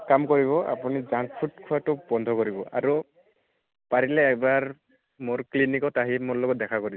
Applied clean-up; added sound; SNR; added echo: none; none; none; none.